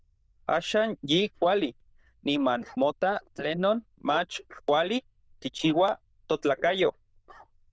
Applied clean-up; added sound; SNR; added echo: neural diffusion model UNIVERSE++.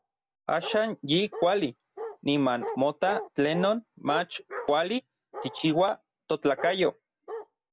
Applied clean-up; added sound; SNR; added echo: none; Bark; 12 dB; none.